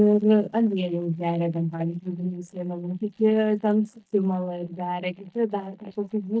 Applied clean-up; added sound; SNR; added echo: neural mask model DeepFilterNet 3.